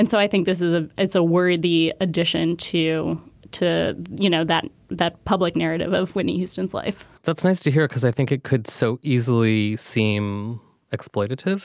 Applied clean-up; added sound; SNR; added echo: none; none; none; none.